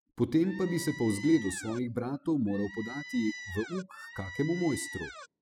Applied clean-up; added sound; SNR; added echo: classical method spectral subtraction.